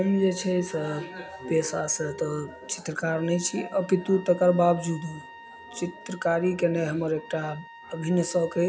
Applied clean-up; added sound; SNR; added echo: none; Trumpet; 20 dB; none.